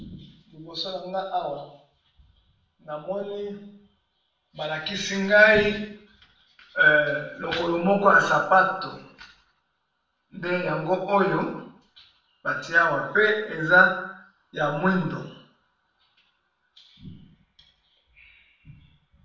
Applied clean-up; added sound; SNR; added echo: none; none; none; reverberation time 0.6 s.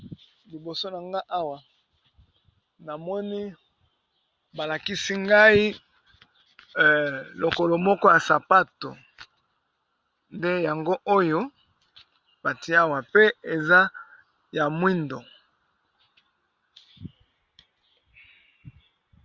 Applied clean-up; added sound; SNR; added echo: none; none; none; none.